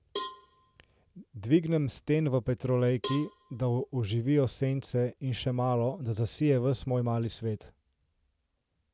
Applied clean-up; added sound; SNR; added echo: none; Cowbell; 15 dB; none.